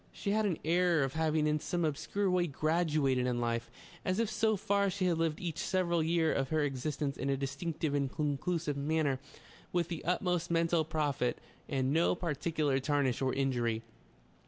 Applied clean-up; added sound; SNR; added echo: none; none; none; none.